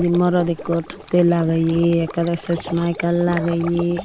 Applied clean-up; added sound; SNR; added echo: none; Stream; 15 dB; none.